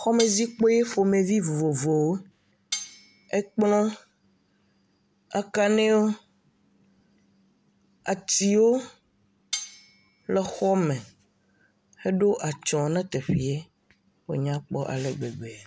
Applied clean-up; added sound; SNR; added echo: none; Cutlery, silverware; 13 dB; none.